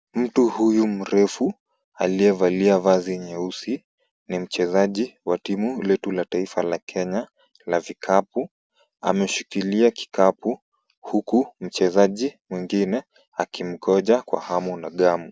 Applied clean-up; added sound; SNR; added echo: none; none; none; none.